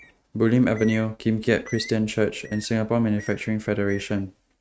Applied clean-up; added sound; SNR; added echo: neural mask model RNNoise.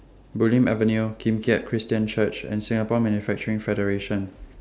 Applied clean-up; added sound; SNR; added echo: none; none; none; none.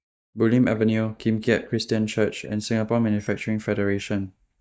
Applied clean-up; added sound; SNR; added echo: neural mask model DeepFilterNet 3.